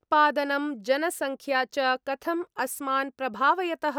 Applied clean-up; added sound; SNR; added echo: none; none; none; none.